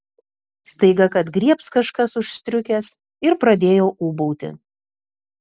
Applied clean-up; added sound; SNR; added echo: none; none; none; none.